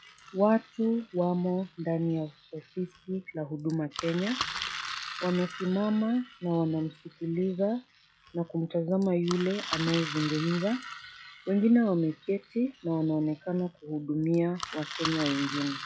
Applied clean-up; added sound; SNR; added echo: classical method log-MMSE.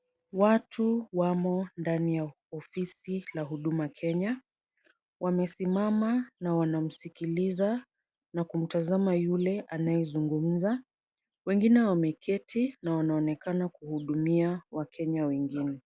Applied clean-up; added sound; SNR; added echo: none; none; none; none.